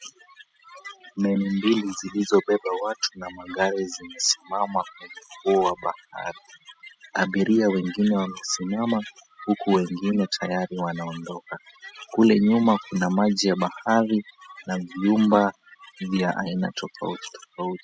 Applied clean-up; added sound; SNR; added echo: classical method spectral subtraction.